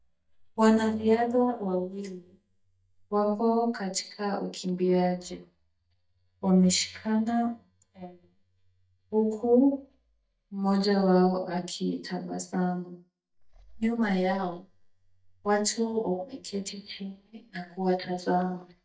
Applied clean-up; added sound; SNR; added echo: neural mask model DeepFilterNet 3.